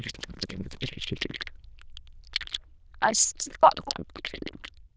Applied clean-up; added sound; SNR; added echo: neural diffusion model UNIVERSE++.